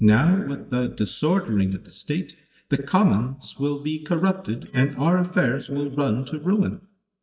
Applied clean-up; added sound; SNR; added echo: neural mask model DeepFilterNet 3.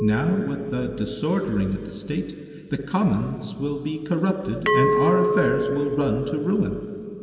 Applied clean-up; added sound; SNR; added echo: none; Glass; 3 dB; reverberation time 2.9 s.